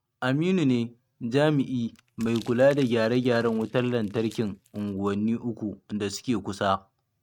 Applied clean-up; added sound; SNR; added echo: neural mask model RNNoise.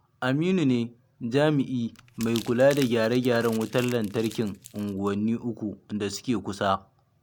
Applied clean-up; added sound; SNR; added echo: none; Crumpling, crinkling; 18 dB; none.